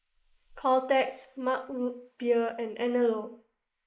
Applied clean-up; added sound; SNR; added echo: neural mask model Resemble Enhance denoiser.